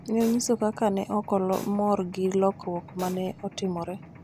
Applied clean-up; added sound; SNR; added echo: none; Hi-hat + Mechanisms; 17 dB; none.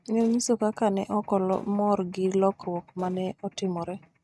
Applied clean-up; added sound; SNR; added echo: neural mask model RNNoise.